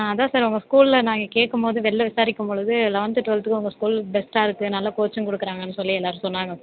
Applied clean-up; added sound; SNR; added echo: none; none; none; none.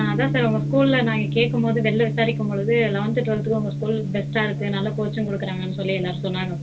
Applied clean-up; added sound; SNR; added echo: none; Gong; 4 dB; reverberation time 0.1 s.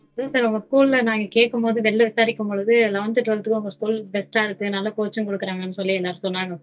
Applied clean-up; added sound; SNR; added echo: neural mask model DeepFilterNet 3.